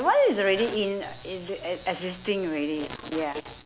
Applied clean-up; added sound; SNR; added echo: none; none; none; none.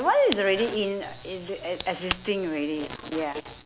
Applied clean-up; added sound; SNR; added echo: none; Crack; 11 dB; none.